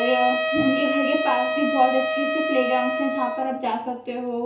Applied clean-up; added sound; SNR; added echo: none; Wind instrument, woodwind instrument; 1 dB; reverberation time 0.7 s.